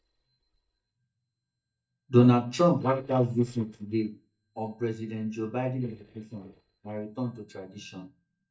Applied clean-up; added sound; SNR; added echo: neural mask model DeepFilterNet 3.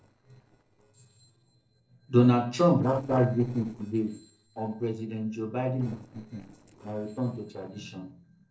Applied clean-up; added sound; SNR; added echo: neural separator model SepFormer DNS4.